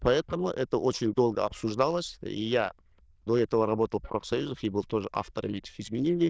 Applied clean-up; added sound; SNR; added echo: neural diffusion model UNIVERSE++.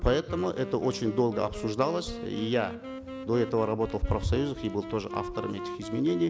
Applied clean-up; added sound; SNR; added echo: none; Wind instrument, woodwind instrument; 10 dB; none.